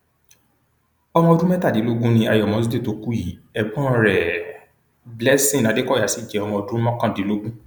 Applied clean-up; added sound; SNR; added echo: none; none; none; none.